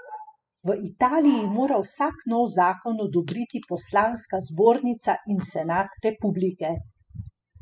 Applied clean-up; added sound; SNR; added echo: classical method spectral subtraction.